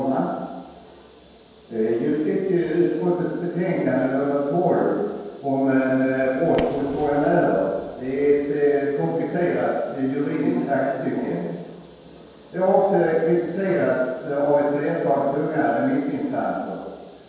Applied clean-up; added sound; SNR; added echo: none; Fire; 18 dB; reverberation time 1.2 s.